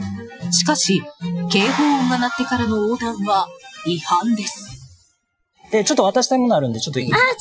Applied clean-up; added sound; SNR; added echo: classical method Wiener filter.